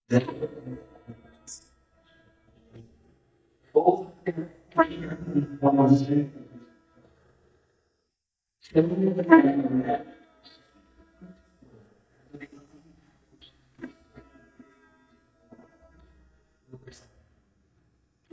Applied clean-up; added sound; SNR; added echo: neural mask model DeepFilterNet 3.